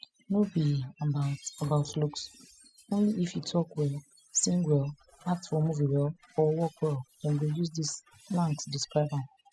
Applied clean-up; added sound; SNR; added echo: classical method spectral subtraction.